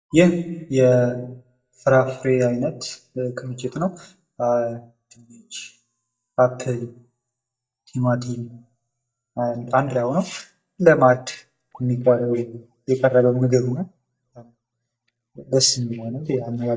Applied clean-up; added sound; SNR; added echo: neural mask model DeepFilterNet 3.